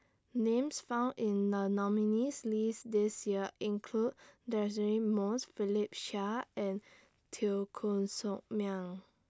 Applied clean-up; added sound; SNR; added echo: none; none; none; none.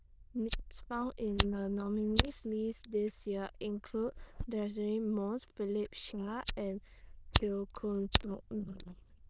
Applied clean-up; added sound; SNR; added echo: neural diffusion model UNIVERSE++.